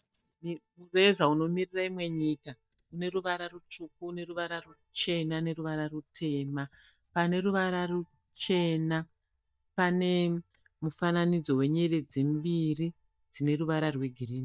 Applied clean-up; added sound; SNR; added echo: neural mask model DeepFilterNet 3.